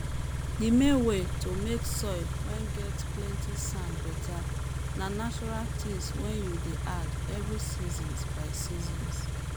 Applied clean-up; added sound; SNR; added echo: none; Idling / Car; -2 dB; none.